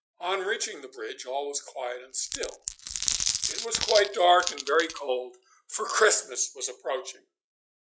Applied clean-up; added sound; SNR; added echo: classical method log-MMSE.